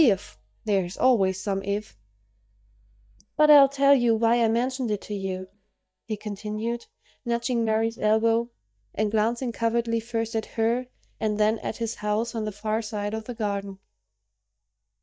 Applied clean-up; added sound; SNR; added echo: neural mask model DeepFilterNet 3.